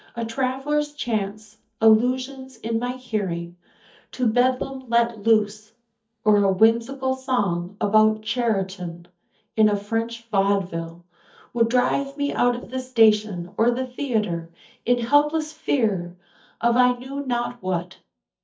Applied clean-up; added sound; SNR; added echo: neural mask model DeepFilterNet 3.